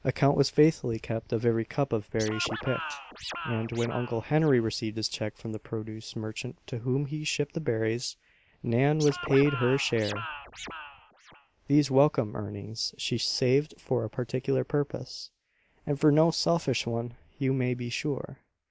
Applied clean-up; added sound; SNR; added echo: none; Scratching (performance technique); 11 dB; none.